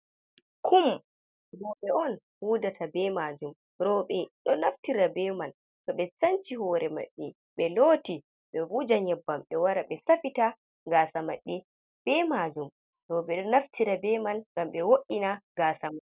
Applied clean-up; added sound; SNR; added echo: none; none; none; none.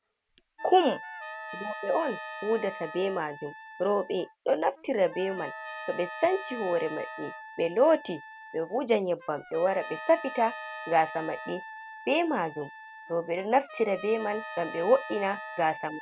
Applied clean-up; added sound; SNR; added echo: none; Wind instrument, woodwind instrument + Trumpet; 13 dB; none.